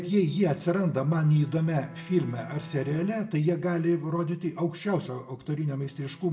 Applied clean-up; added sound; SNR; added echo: none; Bowed string instrument; 20 dB; reverberation time 0.7 s.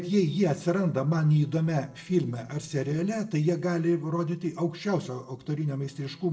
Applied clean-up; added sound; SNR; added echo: neural separator model SepFormer DNS4.